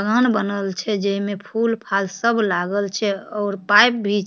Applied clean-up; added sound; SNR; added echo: none; none; none; none.